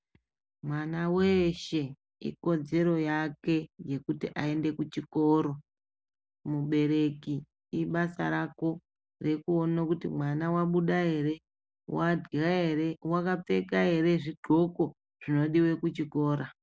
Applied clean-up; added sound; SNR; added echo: none; none; none; none.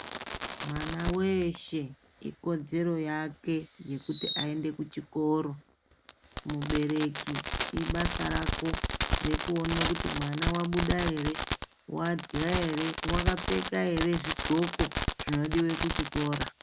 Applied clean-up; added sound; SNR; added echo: none; Fireworks; 0 dB; none.